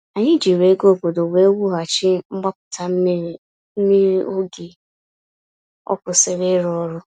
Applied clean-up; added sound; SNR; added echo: none; none; none; none.